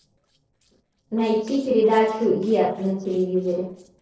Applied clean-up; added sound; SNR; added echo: neural separator model SepFormer DNS4.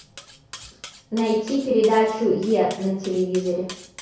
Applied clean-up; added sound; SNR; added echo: none; Cutlery, silverware; 20 dB; reverberation time 0.6 s.